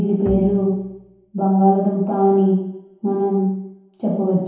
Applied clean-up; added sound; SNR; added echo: none; Bowed string instrument; 14 dB; reverberation time 0.9 s.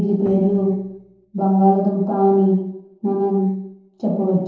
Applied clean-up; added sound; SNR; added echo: neural separator model SepFormer DNS4.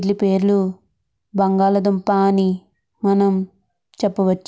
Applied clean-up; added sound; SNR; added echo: none; none; none; none.